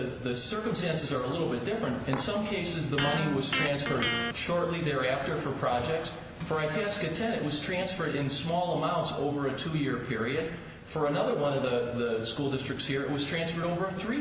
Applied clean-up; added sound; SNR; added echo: none; Electric guitar; 4 dB; none.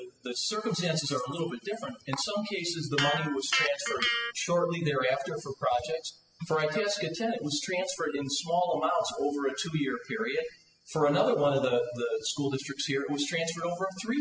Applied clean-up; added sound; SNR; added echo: classical method spectral subtraction.